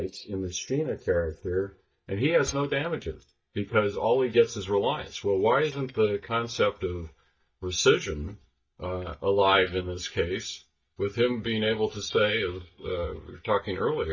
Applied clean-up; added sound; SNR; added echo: neural mask model DeepFilterNet 3.